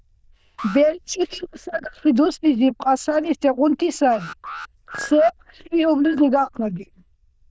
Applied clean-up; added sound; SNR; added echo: neural diffusion model UNIVERSE++.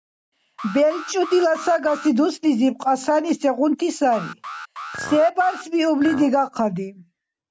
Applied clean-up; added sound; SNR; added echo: none; Chink, clink + Alarm; 14 dB; none.